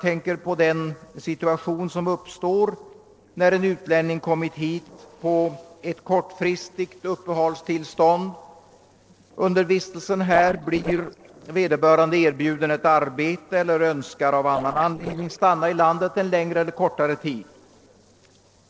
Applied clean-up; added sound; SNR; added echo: neural separator model SepFormer DNS4.